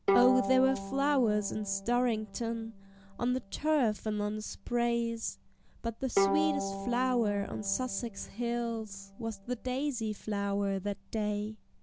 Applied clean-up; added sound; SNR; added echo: none; Bowed string instrument; 7 dB; none.